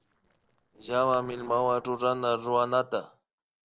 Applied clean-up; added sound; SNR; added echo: neural separator model SepFormer DNS4.